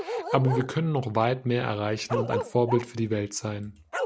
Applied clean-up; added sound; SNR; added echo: none; Bark; 7 dB; none.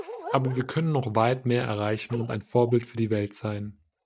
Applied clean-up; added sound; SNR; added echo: neural mask model DeepFilterNet 3.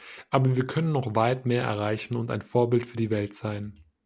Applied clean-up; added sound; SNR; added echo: none; none; none; none.